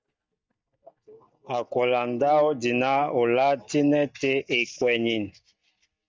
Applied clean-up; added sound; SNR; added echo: neural mask model DeepFilterNet 3.